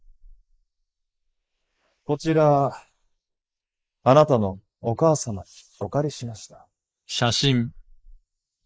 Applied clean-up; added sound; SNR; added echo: neural mask model Resemble Enhance denoiser.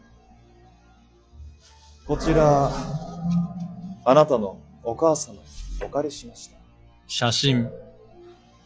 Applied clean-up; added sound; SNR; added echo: classical method log-MMSE.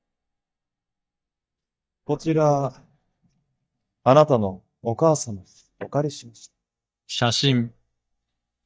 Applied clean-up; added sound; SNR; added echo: neural mask model DeepFilterNet 3.